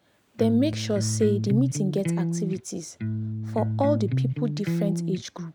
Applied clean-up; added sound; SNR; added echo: none; Electric guitar; 0 dB; none.